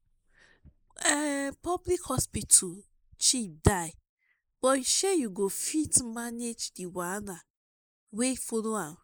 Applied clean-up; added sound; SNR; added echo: neural mask model Resemble Enhance denoiser.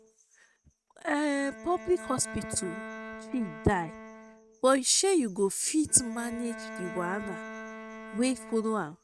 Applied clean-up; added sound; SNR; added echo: neural mask model RNNoise.